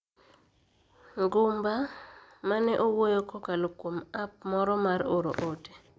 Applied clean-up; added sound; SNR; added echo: none; none; none; none.